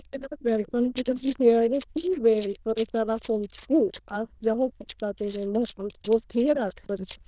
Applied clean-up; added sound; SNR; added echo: neural diffusion model UNIVERSE++.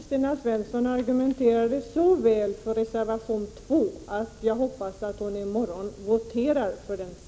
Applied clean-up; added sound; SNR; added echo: none; none; none; none.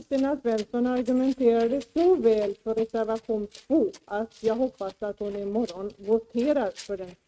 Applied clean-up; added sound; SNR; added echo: neural mask model RNNoise.